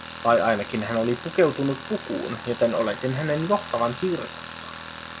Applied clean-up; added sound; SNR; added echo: none; Tools; 13 dB; none.